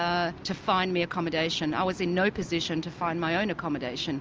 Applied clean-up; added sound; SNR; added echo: none; none; none; none.